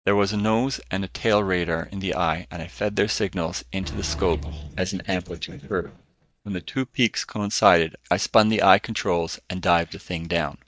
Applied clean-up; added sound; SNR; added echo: neural mask model DeepFilterNet 3.